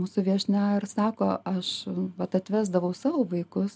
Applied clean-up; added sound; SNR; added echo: none; none; none; none.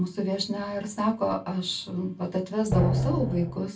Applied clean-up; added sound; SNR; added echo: none; Drum; -2 dB; reverberation time 0.2 s.